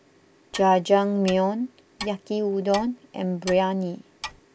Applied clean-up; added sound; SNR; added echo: none; Clock; 17 dB; none.